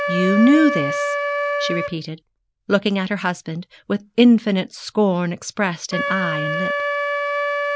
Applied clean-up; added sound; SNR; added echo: none; Wind instrument, woodwind instrument; 5 dB; none.